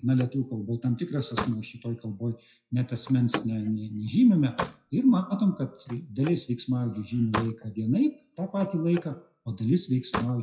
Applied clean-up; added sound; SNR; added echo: classical method WPE with log-MMSE.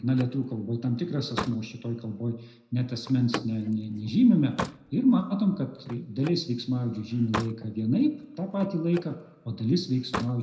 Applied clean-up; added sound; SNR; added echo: none; Slam; 13 dB; reverberation time 0.8 s.